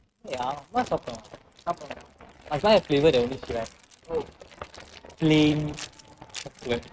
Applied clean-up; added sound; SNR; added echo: neural mask model RNNoise.